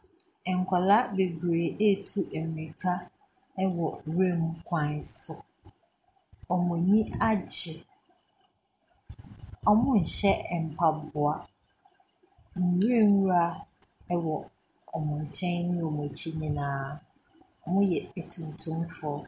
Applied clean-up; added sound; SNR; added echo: none; none; none; none.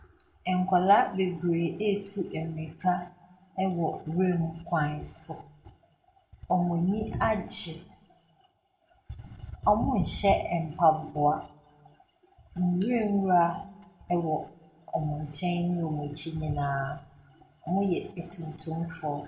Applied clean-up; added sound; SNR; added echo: none; none; none; reverberation time 0.5 s.